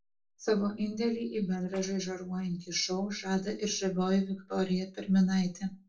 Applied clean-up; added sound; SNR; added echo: neural separator model SepFormer DNS4.